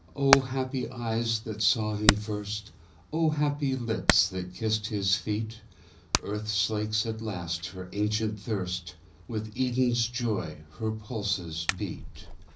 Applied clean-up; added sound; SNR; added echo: none; Hammer; 6 dB; reverberation time 0.5 s.